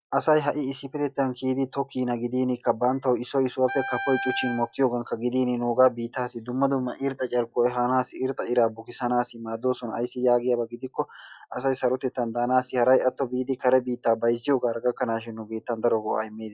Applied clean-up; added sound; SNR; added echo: classical method log-MMSE.